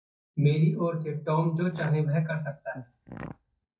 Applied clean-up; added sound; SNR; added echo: neural mask model DeepFilterNet 3.